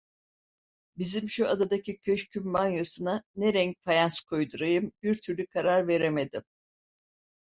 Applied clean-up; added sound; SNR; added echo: none; none; none; none.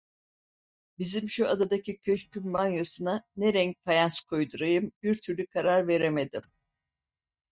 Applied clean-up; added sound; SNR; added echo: neural mask model DeepFilterNet 3.